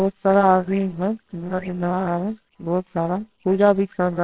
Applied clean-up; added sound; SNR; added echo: neural separator model SepFormer WHAMR!.